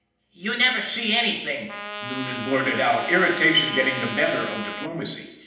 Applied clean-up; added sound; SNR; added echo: none; Trumpet; 9 dB; reverberation time 0.8 s.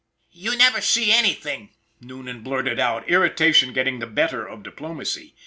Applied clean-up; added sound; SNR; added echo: none; none; none; none.